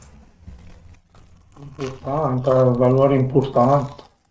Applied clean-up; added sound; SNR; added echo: neural mask model RNNoise.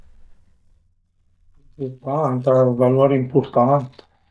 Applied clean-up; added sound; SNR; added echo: neural mask model DeepFilterNet 3.